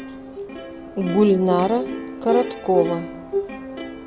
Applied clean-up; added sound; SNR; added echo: none; Plucked string instrument; 5 dB; none.